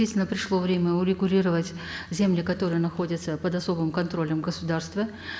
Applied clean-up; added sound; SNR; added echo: none; none; none; none.